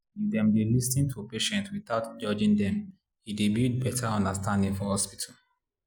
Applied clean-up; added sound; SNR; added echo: none; none; none; none.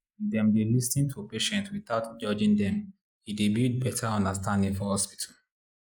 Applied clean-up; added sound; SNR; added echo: neural mask model Resemble Enhance denoiser.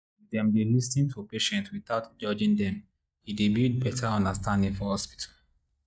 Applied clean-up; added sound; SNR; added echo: neural mask model DeepFilterNet 3.